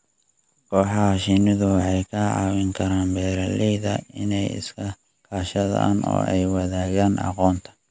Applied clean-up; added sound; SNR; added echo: none; none; none; none.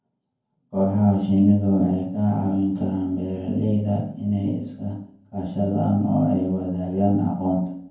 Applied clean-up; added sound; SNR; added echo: none; none; none; reverberation time 0.9 s.